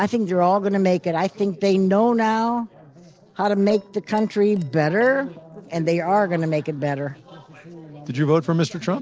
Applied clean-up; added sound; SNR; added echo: neural separator model SepFormer DNS4.